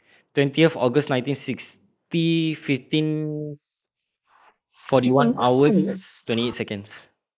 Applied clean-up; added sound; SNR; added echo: neural mask model Resemble Enhance denoiser.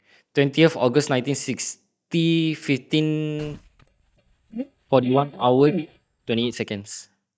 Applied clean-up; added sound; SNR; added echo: neural mask model DeepFilterNet 3.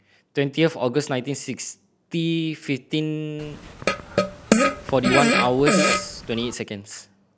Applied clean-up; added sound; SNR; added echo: none; Fart; -3 dB; none.